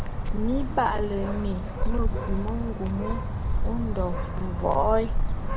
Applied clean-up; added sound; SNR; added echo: none; Bird; -3 dB; none.